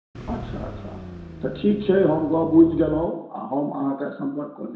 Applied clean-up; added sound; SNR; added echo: none; Car; 14 dB; reverberation time 0.7 s.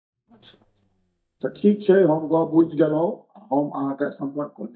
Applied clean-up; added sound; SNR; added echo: neural mask model DeepFilterNet 3.